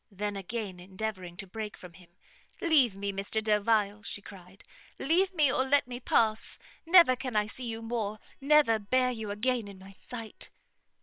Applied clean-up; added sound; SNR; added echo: neural separator model SepFormer WHAM!.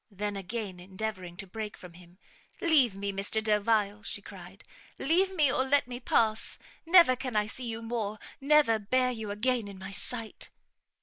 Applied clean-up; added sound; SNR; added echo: neural mask model Resemble Enhance denoiser.